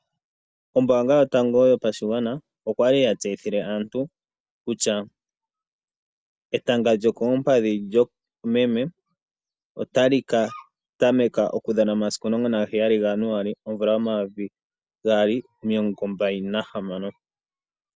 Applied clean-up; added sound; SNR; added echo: none; none; none; none.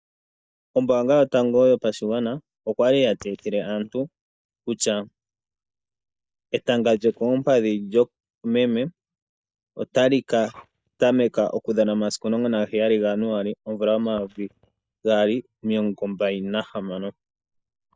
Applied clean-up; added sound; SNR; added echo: neural mask model DeepFilterNet 3.